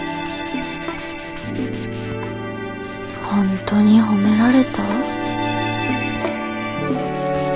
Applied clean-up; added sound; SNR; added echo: none; Tools; 19 dB; none.